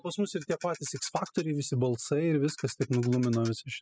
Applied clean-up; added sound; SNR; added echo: classical method spectral subtraction.